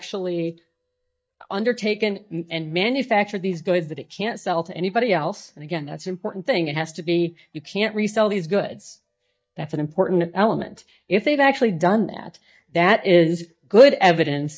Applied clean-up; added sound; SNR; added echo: neural mask model DeepFilterNet 3.